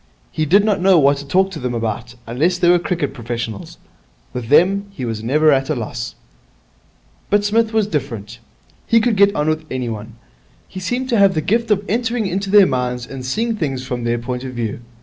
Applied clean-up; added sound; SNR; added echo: none; none; none; none.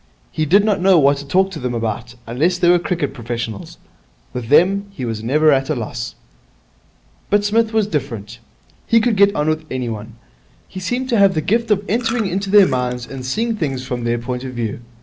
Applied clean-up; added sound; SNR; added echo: none; Chewing, mastication; 19 dB; none.